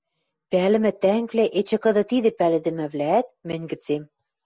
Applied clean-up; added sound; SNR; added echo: none; none; none; none.